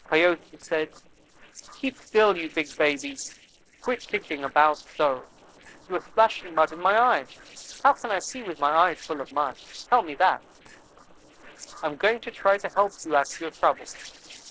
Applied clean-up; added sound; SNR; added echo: neural separator model SepFormer DNS4.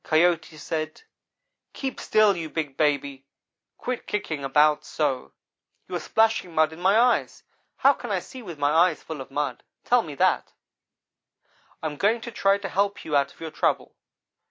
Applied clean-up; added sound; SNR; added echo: none; none; none; none.